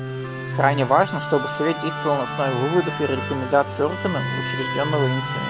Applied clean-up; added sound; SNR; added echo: none; Musical instrument; 4 dB; none.